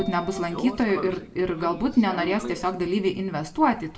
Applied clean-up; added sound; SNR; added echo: none; Sliding door / Train; 13 dB; reverberation time 0.4 s.